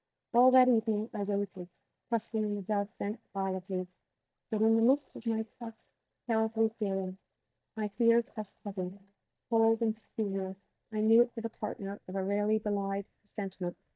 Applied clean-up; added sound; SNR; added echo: neural mask model DeepFilterNet 3.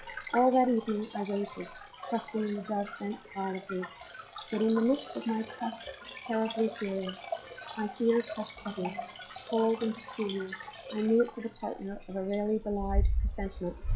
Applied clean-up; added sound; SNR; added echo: classical method log-MMSE.